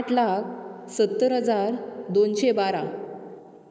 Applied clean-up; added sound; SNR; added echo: neural mask model Resemble Enhance denoiser.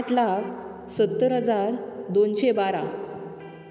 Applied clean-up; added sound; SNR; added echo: none; Electric guitar; 20 dB; none.